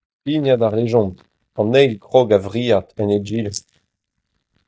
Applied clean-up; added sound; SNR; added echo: neural mask model DeepFilterNet 3.